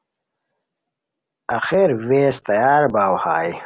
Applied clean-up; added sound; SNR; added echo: none; none; none; none.